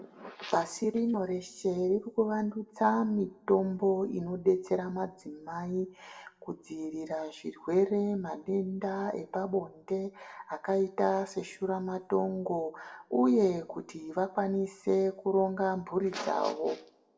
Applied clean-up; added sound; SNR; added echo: none; none; none; reverberation time 0.5 s.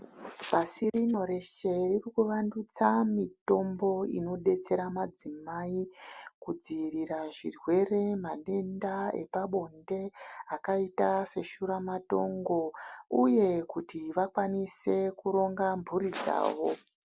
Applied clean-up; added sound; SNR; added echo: none; none; none; none.